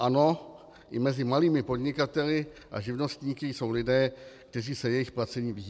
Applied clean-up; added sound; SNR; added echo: none; none; none; none.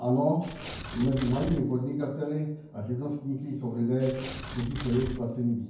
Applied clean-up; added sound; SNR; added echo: none; Tearing; 10 dB; reverberation time 0.9 s.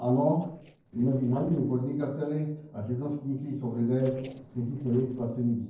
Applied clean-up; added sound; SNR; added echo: neural separator model SepFormer DNS4.